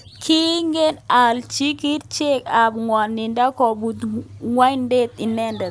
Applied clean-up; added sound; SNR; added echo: none; none; none; none.